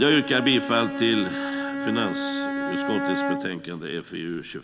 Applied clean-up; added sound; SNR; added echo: none; Bowed string instrument; 4 dB; none.